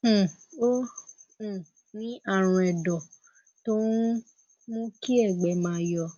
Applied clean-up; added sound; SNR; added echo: none; none; none; none.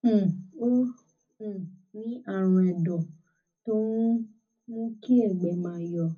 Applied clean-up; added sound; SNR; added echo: none; none; none; reverberation time 0.4 s.